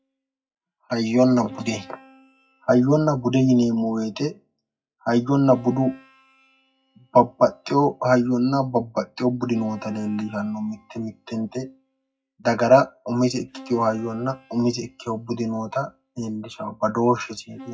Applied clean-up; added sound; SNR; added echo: classical method WPE with log-MMSE.